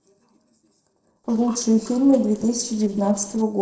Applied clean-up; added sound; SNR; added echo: neural separator model SepFormer DNS4.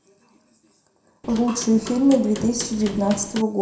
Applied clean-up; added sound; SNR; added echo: none; Hammer / Wood; 12 dB; reverberation time 0.5 s.